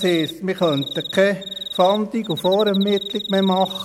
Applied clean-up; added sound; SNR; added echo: none; Cricket; 11 dB; none.